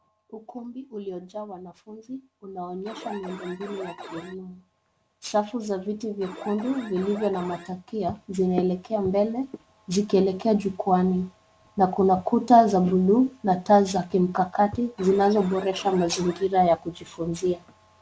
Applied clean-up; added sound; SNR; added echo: none; Alarm; 15 dB; none.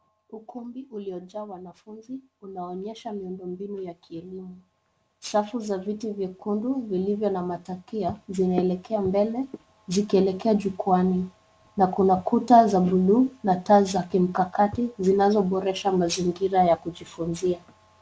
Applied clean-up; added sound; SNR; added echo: none; none; none; none.